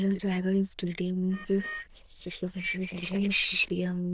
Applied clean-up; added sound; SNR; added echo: neural diffusion model UNIVERSE++.